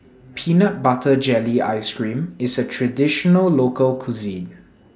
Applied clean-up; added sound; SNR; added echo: none; none; none; none.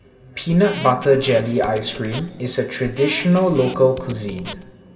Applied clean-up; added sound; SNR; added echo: none; Squeak; 17 dB; reverberation time 1.8 s.